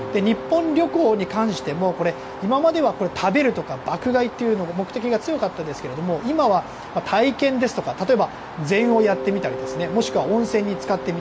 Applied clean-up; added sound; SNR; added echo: none; Mallet percussion; 13 dB; none.